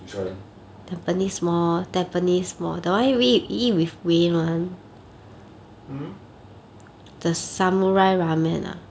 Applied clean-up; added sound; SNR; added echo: none; none; none; none.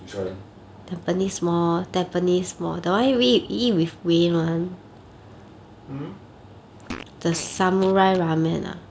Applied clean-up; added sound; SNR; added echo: none; Fart; 16 dB; none.